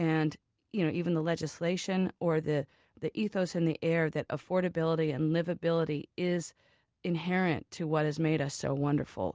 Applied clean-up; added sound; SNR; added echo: none; none; none; none.